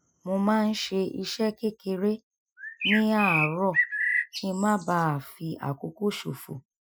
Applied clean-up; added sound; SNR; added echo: classical method Wiener filter.